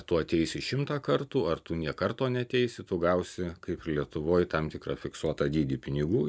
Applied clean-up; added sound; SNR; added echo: none; none; none; none.